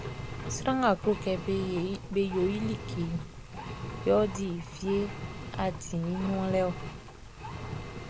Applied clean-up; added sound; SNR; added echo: none; Engine; 7 dB; none.